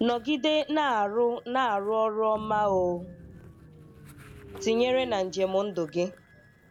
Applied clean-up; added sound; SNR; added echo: none; Train; 18 dB; none.